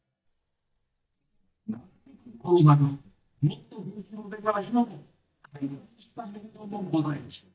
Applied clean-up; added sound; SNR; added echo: neural mask model DeepFilterNet 3.